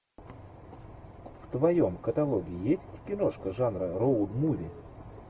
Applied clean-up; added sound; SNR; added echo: none; none; none; none.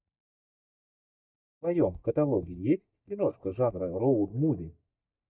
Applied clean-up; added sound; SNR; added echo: neural mask model DeepFilterNet 3.